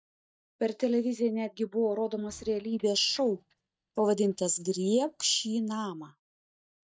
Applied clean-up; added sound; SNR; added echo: neural mask model DeepFilterNet 3.